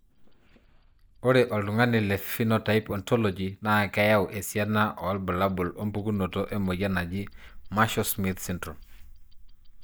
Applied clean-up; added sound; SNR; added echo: neural mask model DeepFilterNet 3.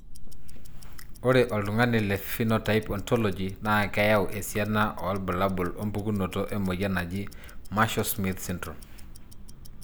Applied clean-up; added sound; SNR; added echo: none; Tick-tock; 11 dB; none.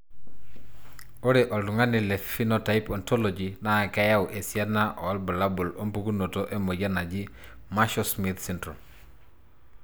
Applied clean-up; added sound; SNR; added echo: none; none; none; none.